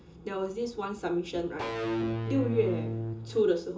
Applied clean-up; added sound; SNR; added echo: none; Electric guitar / Bass guitar; 2 dB; reverberation time 0.2 s.